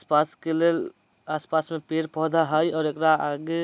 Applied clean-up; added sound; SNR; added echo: none; none; none; none.